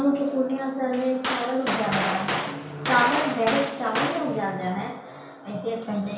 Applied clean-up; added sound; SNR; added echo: none; Gunshot, gunfire; 3 dB; reverberation time 0.5 s.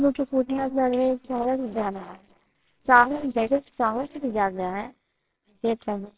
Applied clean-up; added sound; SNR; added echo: neural separator model SepFormer WHAMR!.